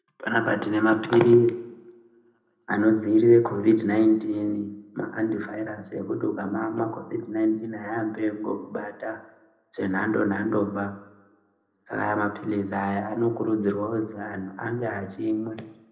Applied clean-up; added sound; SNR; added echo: none; none; none; reverberation time 0.7 s.